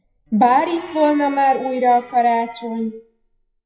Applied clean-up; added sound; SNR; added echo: classical method WPE with log-MMSE.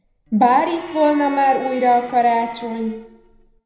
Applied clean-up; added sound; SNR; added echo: none; Bowed string instrument; 20 dB; reverberation time 0.7 s.